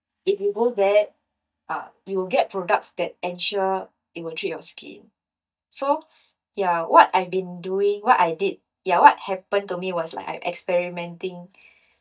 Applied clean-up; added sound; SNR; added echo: neural mask model DeepFilterNet 3.